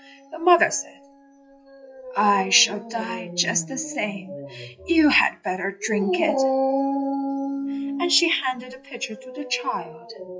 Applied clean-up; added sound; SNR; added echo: classical method log-MMSE.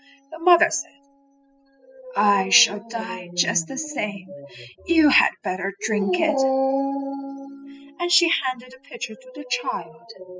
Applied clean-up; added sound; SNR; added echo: classical method spectral subtraction.